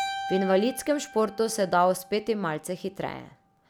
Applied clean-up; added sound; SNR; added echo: none; Keyboard (musical); 12 dB; none.